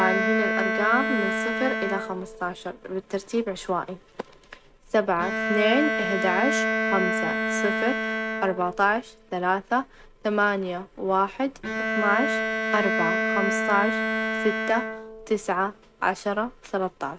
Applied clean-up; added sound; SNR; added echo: none; Bowed string instrument; 1 dB; none.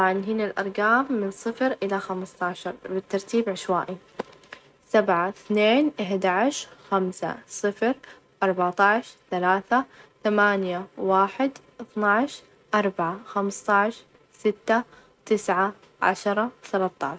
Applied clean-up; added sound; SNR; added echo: none; none; none; none.